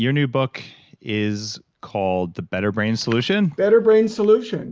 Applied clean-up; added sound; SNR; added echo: none; none; none; none.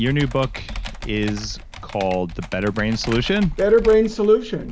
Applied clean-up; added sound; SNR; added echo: none; Computer keyboard; 12 dB; none.